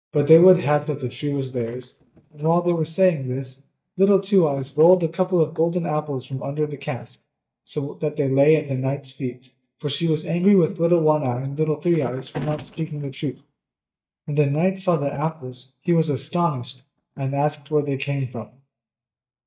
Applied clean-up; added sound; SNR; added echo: neural mask model DeepFilterNet 3.